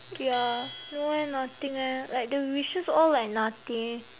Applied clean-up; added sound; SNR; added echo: none; Bell; 18 dB; none.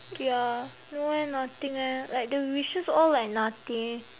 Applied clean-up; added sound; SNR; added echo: none; none; none; none.